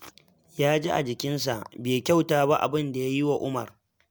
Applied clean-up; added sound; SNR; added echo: none; none; none; none.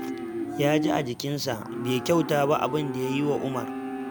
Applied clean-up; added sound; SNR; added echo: none; Livestock, farm animals, working animals; 6 dB; none.